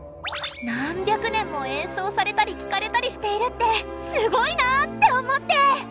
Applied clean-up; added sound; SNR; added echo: none; none; none; none.